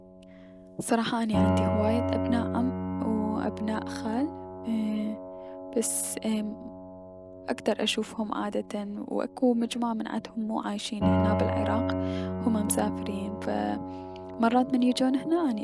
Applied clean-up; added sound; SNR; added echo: none; Piano; 3 dB; none.